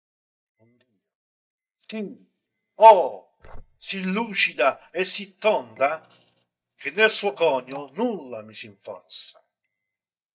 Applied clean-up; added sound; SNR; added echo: neural mask model DeepFilterNet 3.